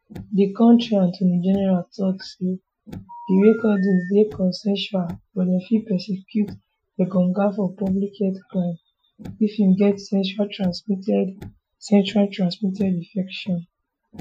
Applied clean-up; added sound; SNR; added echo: classical method Wiener filter.